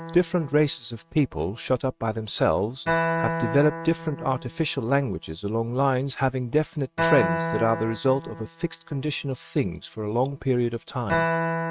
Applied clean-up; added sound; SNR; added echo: neural mask model RNNoise.